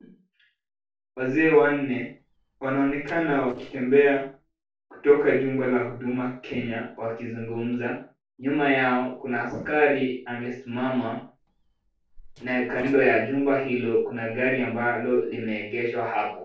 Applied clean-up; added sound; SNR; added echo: neural separator model SepFormer DNS4.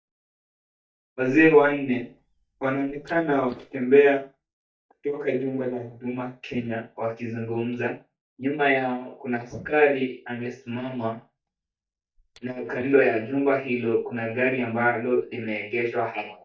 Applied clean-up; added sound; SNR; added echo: neural mask model DeepFilterNet 3.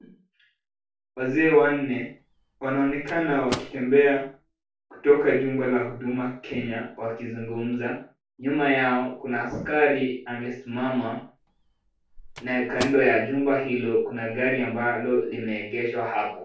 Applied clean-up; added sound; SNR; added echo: none; Microwave oven; 15 dB; reverberation time 0.3 s.